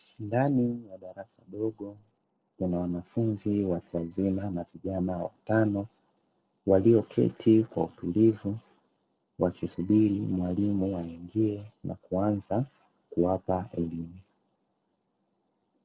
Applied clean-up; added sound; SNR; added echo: neural separator model SepFormer DNS4.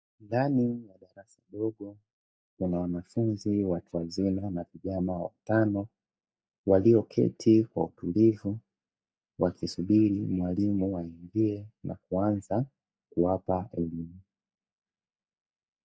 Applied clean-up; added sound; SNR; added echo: neural mask model DeepFilterNet 3.